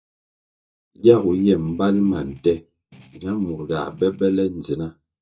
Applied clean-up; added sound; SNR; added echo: neural mask model DeepFilterNet 3.